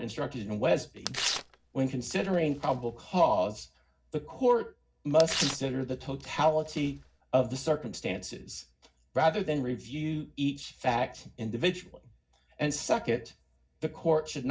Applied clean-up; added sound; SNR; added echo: none; Tearing; 8 dB; reverberation time 0.4 s.